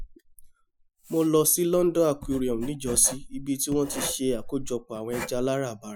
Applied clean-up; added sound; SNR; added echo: classical method Wiener filter.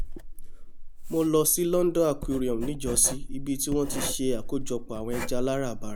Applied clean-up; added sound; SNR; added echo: none; Writing; 4 dB; none.